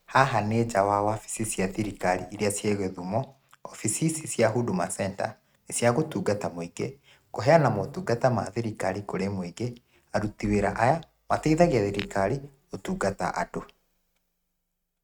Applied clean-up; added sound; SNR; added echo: neural mask model RNNoise.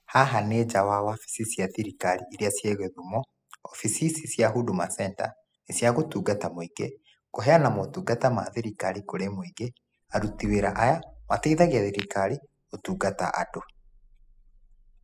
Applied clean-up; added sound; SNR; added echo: classical method spectral subtraction.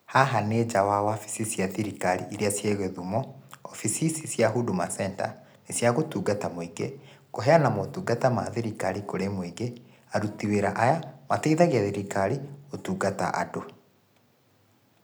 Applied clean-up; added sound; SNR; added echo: none; none; none; none.